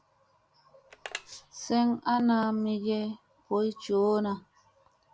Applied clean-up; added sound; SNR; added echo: none; Telephone; 17 dB; none.